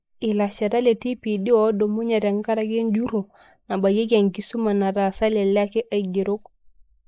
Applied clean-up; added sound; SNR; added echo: neural mask model Resemble Enhance denoiser.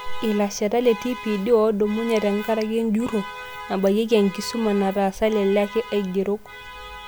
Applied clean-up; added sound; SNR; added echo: none; Alarm; 16 dB; none.